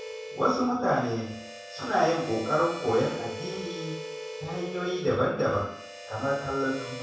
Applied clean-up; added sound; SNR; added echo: none; Harmonica; 11 dB; reverberation time 0.7 s.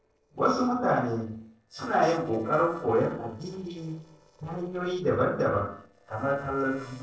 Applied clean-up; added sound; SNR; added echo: neural separator model SepFormer DNS4.